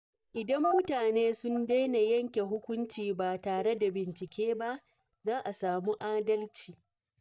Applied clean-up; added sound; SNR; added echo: neural mask model DeepFilterNet 3.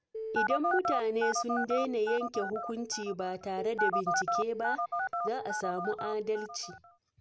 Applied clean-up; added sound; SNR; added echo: none; Telephone; 0 dB; none.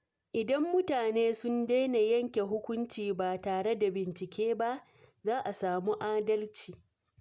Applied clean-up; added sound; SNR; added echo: none; none; none; none.